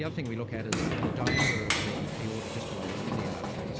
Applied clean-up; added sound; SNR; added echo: none; Sliding door; -5 dB; none.